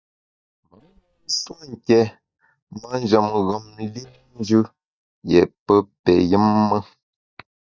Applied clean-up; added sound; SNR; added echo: neural mask model DeepFilterNet 3.